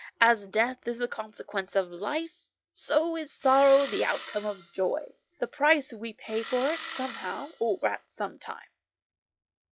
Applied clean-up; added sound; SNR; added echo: classical method log-MMSE.